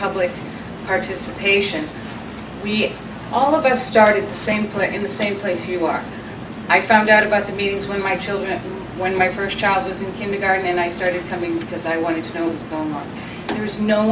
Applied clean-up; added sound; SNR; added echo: none; none; none; none.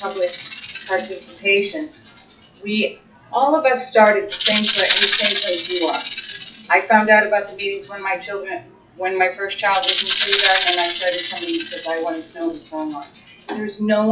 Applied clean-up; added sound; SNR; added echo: classical method log-MMSE.